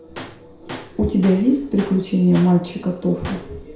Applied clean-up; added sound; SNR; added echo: none; Tools; 18 dB; reverberation time 0.6 s.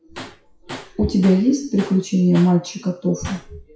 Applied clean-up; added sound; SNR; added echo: classical method WPE with log-MMSE.